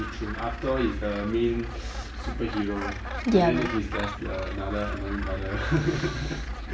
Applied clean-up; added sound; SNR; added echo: none; Gull, seagull; 11 dB; none.